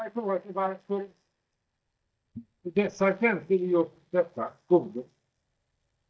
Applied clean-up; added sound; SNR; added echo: neural mask model DeepFilterNet 3.